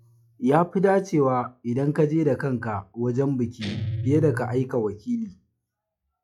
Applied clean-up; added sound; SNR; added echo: classical method log-MMSE.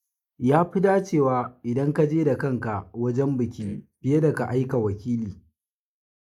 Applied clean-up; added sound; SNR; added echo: neural mask model Resemble Enhance denoiser.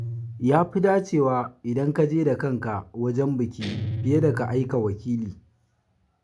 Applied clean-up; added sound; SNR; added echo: none; Guitar; 11 dB; none.